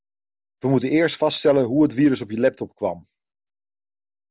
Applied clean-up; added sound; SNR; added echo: none; none; none; none.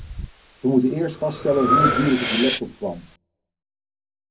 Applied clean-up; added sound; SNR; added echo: none; Breathing; 3 dB; reverberation time 0.3 s.